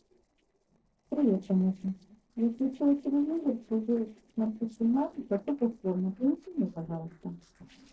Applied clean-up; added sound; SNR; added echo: neural separator model SepFormer DNS4.